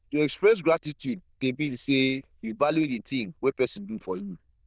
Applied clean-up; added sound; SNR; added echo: neural diffusion model UNIVERSE++.